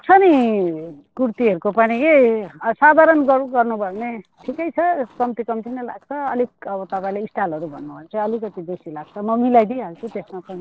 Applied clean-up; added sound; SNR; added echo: neural separator model SepFormer DNS4.